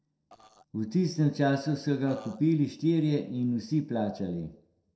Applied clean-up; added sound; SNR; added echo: neural separator model SepFormer DNS4.